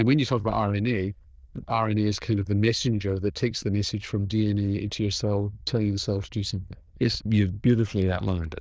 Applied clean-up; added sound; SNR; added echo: neural diffusion model UNIVERSE++.